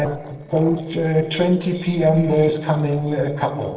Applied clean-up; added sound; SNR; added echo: neural separator model SepFormer DNS4.